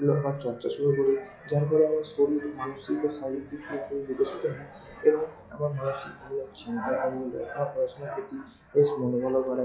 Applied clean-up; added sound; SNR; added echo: classical method log-MMSE.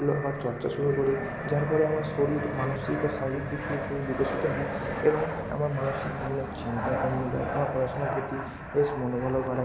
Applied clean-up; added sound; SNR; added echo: none; Fixed-wing aircraft, airplane; 5 dB; none.